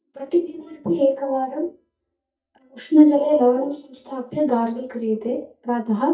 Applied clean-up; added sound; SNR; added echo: neural mask model DeepFilterNet 3.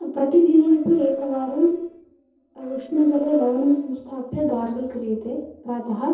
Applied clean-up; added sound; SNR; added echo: neural separator model SepFormer DNS4.